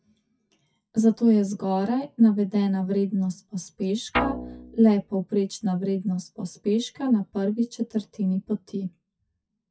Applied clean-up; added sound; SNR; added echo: classical method WPE with log-MMSE.